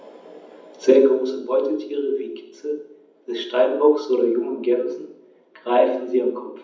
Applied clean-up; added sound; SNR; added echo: none; none; none; reverberation time 0.8 s.